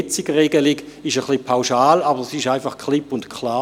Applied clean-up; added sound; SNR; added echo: none; none; none; none.